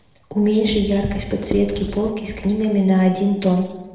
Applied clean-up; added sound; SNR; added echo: none; Writing; 10 dB; reverberation time 1.0 s.